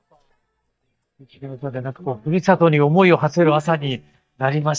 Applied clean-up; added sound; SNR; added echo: neural mask model DeepFilterNet 3.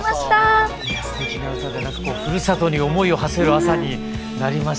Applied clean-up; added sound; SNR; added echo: none; Bird; 13 dB; none.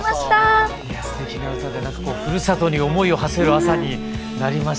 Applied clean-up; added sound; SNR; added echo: none; none; none; none.